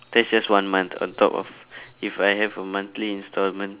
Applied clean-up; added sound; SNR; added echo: none; none; none; none.